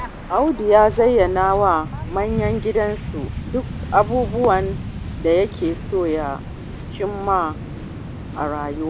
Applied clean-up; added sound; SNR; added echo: none; Waves, surf; 9 dB; none.